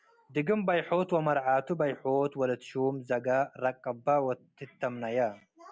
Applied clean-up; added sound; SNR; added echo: none; none; none; none.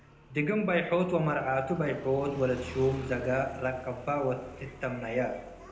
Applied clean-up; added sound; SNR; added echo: none; Motorcycle; 16 dB; reverberation time 0.8 s.